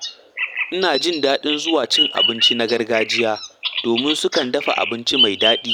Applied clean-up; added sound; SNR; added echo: none; Bird vocalization, bird call, bird song; 2 dB; none.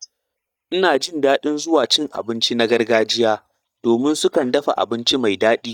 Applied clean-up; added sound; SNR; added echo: neural mask model DeepFilterNet 3.